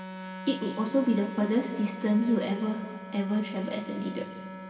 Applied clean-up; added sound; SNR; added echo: none; Wind instrument, woodwind instrument; 11 dB; reverberation time 2.3 s.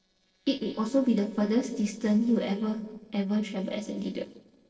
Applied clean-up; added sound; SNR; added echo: neural separator model SepFormer DNS4.